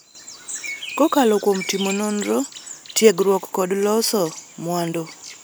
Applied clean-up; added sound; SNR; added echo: none; none; none; none.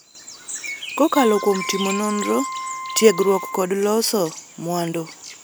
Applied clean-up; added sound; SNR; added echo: none; Wind instrument, woodwind instrument; 10 dB; none.